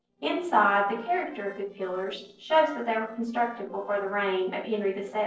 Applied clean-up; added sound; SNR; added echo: neural separator model SepFormer DNS4.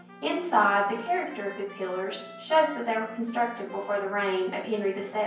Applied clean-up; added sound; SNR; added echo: none; Trumpet; 19 dB; reverberation time 0.9 s.